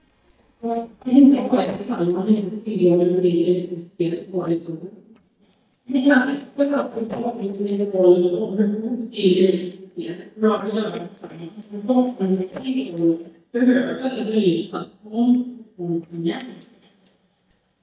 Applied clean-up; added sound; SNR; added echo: neural mask model DeepFilterNet 3.